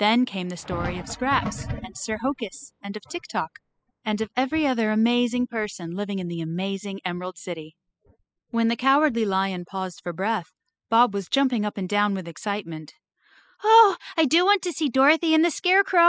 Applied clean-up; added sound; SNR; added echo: classical method spectral subtraction.